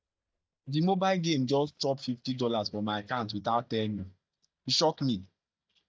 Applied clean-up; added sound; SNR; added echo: neural mask model DeepFilterNet 3.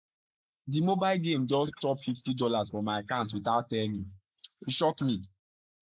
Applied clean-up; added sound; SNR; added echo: neural mask model Resemble Enhance denoiser.